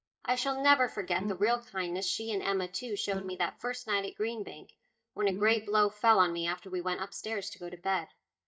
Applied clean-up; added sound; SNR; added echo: neural mask model DeepFilterNet 3.